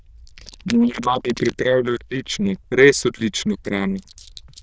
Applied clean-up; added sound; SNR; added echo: neural diffusion model UNIVERSE++.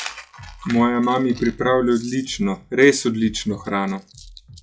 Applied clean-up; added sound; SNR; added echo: classical method log-MMSE.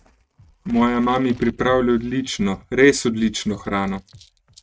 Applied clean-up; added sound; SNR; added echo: neural mask model RNNoise.